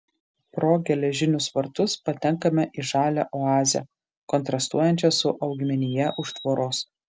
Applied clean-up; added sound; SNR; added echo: none; Bird vocalization, bird call, bird song; 18 dB; none.